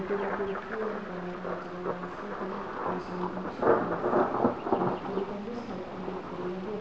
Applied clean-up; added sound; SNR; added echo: none; Thunder; -5 dB; reverberation time 1.1 s.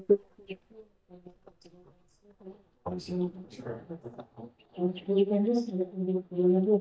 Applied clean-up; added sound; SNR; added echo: neural mask model DeepFilterNet 3.